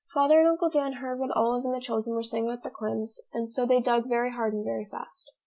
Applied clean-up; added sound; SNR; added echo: none; none; none; none.